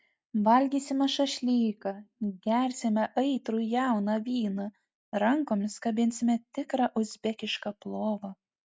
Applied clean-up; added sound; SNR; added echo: none; none; none; none.